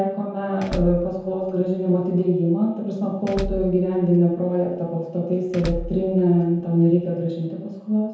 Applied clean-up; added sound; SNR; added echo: none; Door / Car; 12 dB; reverberation time 0.9 s.